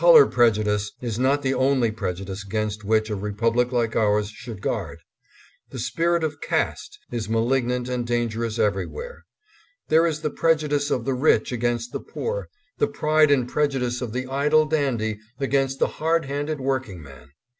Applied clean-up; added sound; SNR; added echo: none; none; none; none.